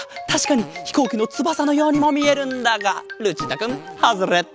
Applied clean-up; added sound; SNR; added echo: none; Fart; 18 dB; none.